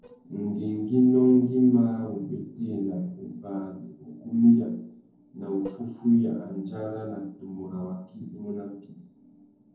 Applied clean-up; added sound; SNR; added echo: neural separator model SepFormer DNS4.